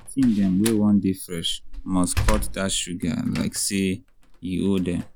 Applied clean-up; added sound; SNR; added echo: none; Slam; 7 dB; none.